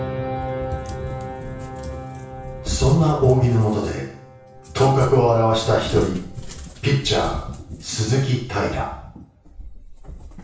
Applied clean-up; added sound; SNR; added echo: none; Cat; 11 dB; reverberation time 0.6 s.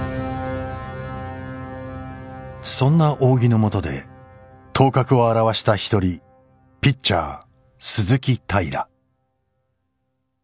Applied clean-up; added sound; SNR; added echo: none; none; none; none.